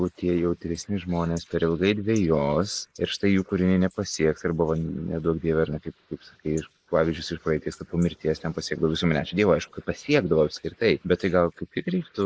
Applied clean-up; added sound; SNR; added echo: neural mask model Resemble Enhance denoiser.